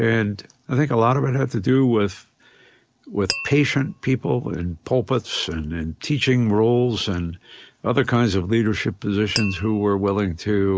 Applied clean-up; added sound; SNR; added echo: none; Glass; 12 dB; none.